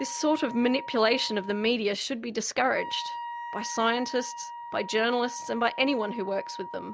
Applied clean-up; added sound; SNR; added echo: none; Wind instrument, woodwind instrument; 11 dB; none.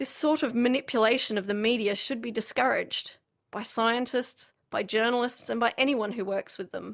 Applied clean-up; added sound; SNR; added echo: none; none; none; none.